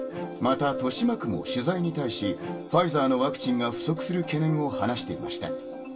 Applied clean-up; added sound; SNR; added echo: none; Bowed string instrument; 15 dB; reverberation time 0.2 s.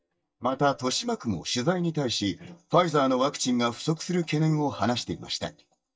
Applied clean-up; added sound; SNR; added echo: neural mask model DeepFilterNet 3.